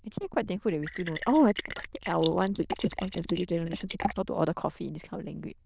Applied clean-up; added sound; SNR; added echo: neural diffusion model UNIVERSE++.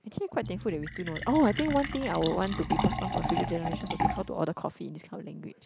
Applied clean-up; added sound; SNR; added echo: none; Fill (with liquid); 4 dB; none.